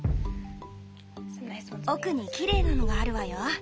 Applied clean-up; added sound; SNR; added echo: none; Thump, thud; -2 dB; none.